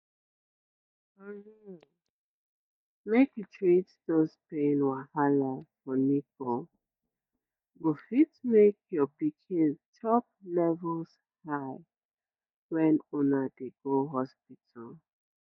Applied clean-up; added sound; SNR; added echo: neural mask model DeepFilterNet 3.